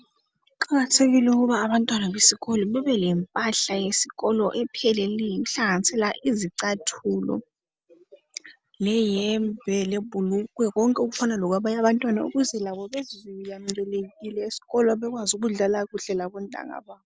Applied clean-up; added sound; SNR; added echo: none; none; none; none.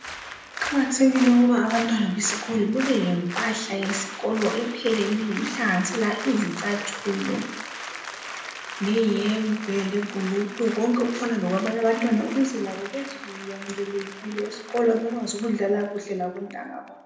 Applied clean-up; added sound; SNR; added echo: none; Applause; 11 dB; reverberation time 0.7 s.